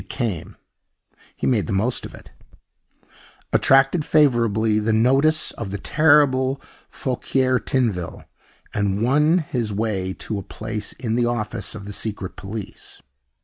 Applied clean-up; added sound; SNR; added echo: none; Run; 19 dB; none.